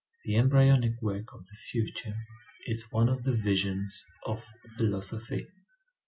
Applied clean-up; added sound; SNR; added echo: none; none; none; none.